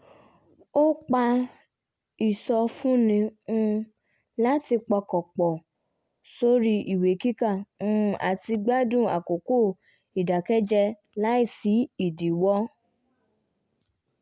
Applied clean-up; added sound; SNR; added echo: none; none; none; none.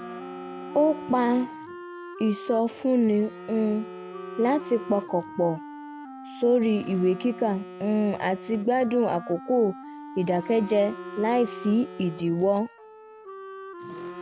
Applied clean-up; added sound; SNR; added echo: none; Telephone + Wind instrument, woodwind instrument; 13 dB; none.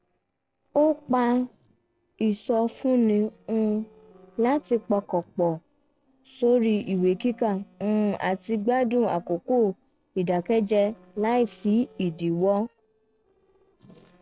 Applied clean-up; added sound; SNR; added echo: neural separator model SepFormer DNS4.